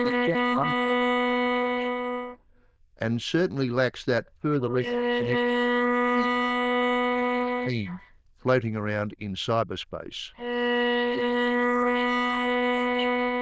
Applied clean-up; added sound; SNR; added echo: neural diffusion model UNIVERSE++.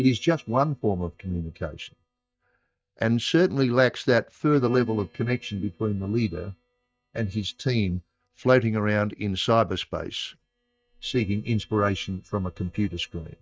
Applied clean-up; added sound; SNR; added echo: neural mask model DeepFilterNet 3.